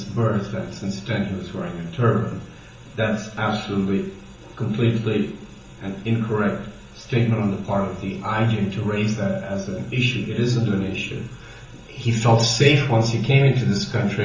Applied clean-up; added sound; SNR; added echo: none; none; none; reverberation time 0.6 s.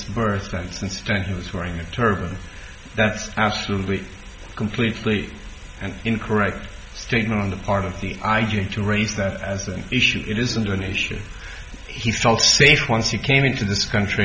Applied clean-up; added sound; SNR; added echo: none; none; none; none.